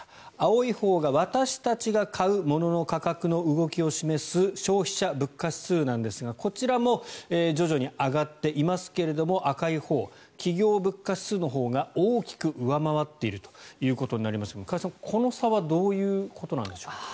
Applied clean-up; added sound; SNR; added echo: none; none; none; none.